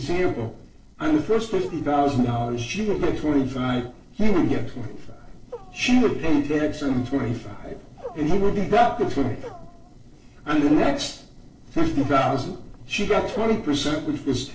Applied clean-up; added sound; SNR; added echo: neural separator model SepFormer DNS4.